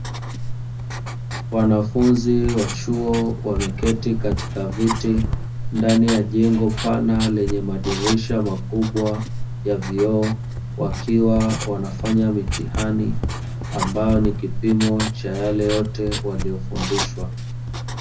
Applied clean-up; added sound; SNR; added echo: none; Writing; 4 dB; reverberation time 0.4 s.